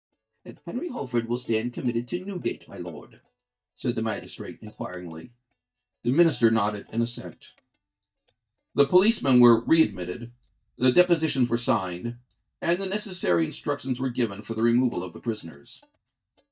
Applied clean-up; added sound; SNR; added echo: neural mask model DeepFilterNet 3.